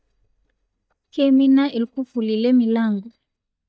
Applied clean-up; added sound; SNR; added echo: neural mask model DeepFilterNet 3.